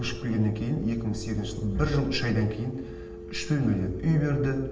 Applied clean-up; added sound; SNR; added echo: none; Telephone; 15 dB; reverberation time 0.9 s.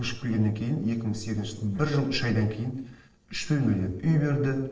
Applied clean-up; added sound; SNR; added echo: neural separator model SepFormer DNS4.